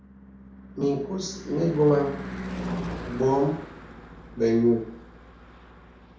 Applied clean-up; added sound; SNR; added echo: none; Car passing by / Engine / Truck; 11 dB; reverberation time 0.6 s.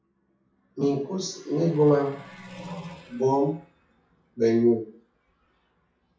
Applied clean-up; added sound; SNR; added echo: classical method WPE with log-MMSE.